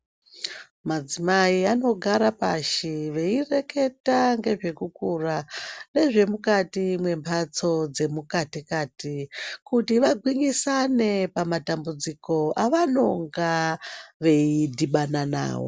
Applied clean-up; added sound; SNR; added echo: none; none; none; none.